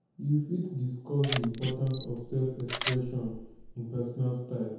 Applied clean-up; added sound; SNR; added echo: none; Camera; 5 dB; reverberation time 0.9 s.